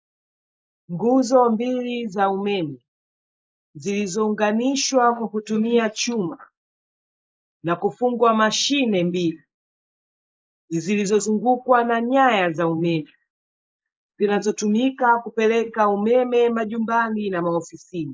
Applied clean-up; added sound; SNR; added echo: neural mask model Resemble Enhance denoiser.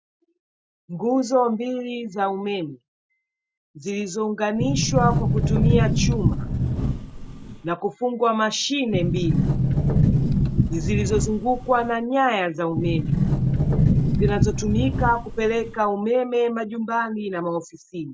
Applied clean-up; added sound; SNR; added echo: none; Sliding door; -3 dB; none.